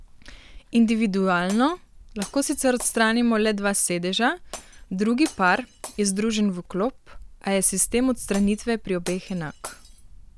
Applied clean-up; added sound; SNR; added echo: none; Glass + Wind; 17 dB; none.